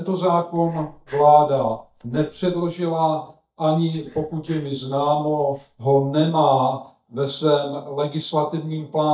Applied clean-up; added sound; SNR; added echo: neural mask model DeepFilterNet 3.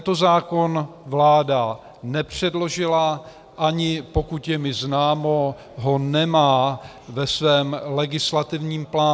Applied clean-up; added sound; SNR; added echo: none; none; none; none.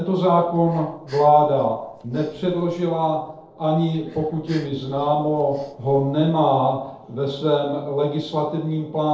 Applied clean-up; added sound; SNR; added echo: neural separator model SepFormer DNS4.